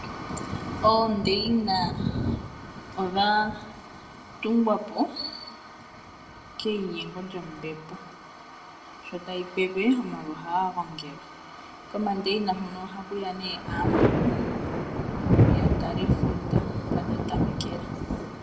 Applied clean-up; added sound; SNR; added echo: none; Thunder; 0 dB; reverberation time 1.0 s.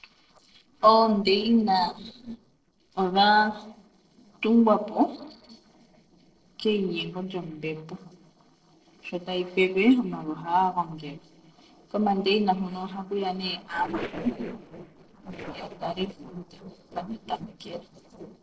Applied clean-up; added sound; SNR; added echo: neural separator model SepFormer DNS4.